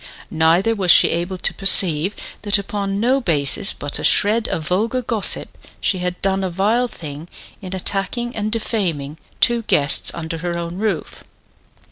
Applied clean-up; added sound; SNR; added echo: none; none; none; none.